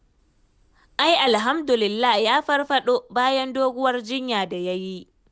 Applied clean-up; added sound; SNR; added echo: none; none; none; none.